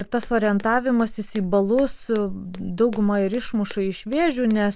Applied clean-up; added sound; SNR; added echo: none; Walk, footsteps; 14 dB; none.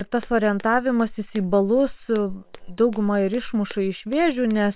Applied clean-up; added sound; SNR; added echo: neural separator model SepFormer WHAM!.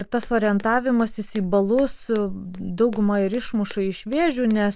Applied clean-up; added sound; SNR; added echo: neural mask model DeepFilterNet 3.